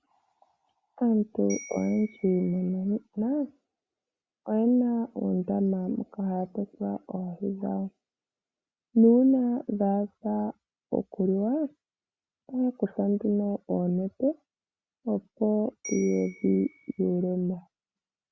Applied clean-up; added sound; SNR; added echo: none; Bell; 18 dB; none.